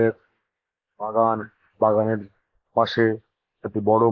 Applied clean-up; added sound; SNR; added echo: neural mask model Resemble Enhance denoiser.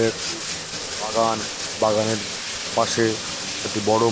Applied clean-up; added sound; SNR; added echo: none; Bathtub (filling or washing); 5 dB; none.